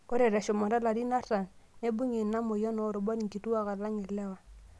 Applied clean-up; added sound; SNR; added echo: none; none; none; none.